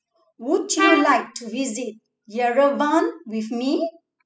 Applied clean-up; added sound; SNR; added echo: classical method spectral subtraction.